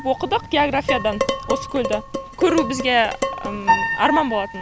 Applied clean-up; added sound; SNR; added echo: none; Dishes, pots, and pans + Piano; 3 dB; none.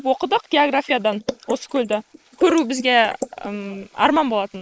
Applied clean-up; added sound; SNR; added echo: neural mask model Resemble Enhance denoiser.